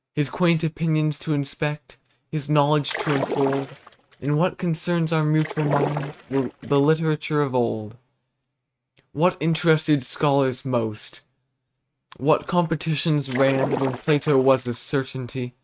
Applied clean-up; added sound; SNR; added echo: neural mask model RNNoise.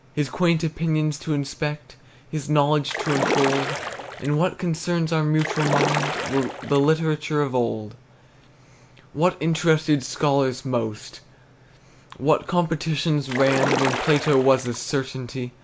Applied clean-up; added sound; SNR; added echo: none; Splash, splatter; 4 dB; none.